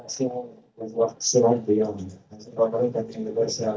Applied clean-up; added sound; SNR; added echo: neural mask model DeepFilterNet 3.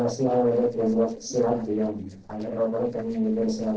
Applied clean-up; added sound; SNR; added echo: neural separator model SepFormer DNS4.